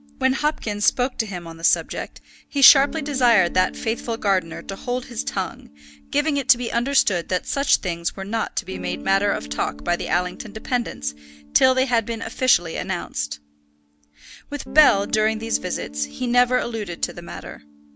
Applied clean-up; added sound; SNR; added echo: none; Guitar; 16 dB; none.